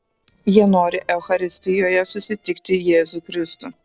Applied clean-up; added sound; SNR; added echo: neural separator model SepFormer DNS4.